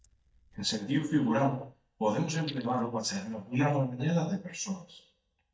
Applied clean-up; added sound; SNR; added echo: neural mask model DeepFilterNet 3.